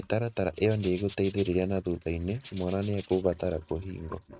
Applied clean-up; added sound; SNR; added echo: neural mask model RNNoise.